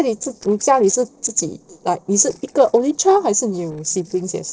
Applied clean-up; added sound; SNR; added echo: neural separator model SepFormer DNS4.